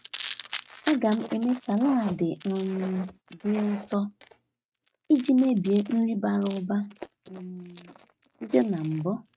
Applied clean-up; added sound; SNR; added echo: neural mask model RNNoise.